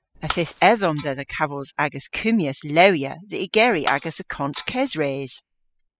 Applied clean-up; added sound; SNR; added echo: classical method spectral subtraction.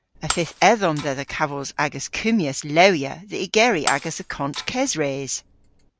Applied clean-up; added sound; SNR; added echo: none; Shatter; 13 dB; none.